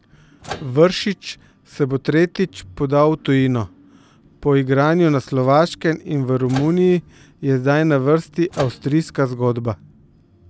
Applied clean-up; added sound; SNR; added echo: none; Microwave oven; 17 dB; none.